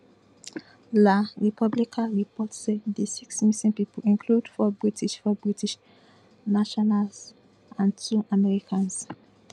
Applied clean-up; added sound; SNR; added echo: none; none; none; none.